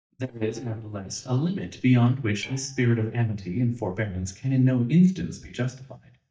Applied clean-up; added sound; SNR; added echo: neural mask model DeepFilterNet 3.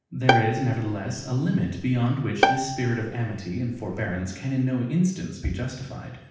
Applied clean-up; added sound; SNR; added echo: none; Bowed string instrument; 2 dB; reverberation time 0.9 s.